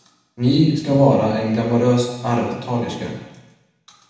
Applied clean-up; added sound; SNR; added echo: none; none; none; reverberation time 1.0 s.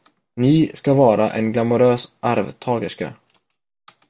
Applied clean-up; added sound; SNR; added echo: none; none; none; none.